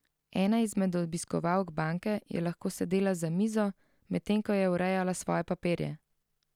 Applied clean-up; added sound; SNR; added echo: none; none; none; none.